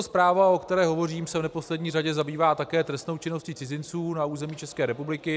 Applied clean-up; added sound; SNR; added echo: none; none; none; none.